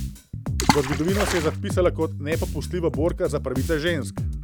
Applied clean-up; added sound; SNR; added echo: none; Bass guitar + Water / Splash, splatter; 1 dB; none.